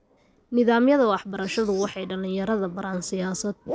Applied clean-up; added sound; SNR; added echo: none; Zipper (clothing); 17 dB; none.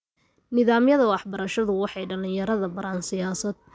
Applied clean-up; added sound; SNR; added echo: none; none; none; none.